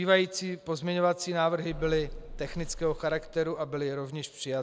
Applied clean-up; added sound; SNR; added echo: none; Bus / Engine; 12 dB; none.